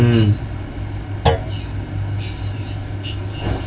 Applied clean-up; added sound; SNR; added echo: none; Thump, thud; 4 dB; reverberation time 0.2 s.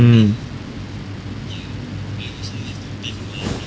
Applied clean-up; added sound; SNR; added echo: none; none; none; none.